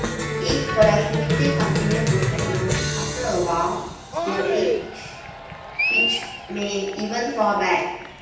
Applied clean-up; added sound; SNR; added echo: none; Cheering; 0 dB; reverberation time 0.9 s.